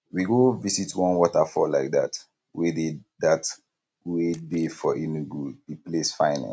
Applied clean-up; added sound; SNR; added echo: neural mask model RNNoise.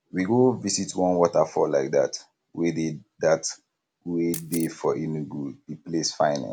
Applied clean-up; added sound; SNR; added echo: none; Camera; 16 dB; none.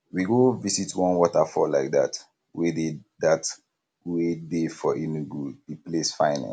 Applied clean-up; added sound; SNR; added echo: none; none; none; none.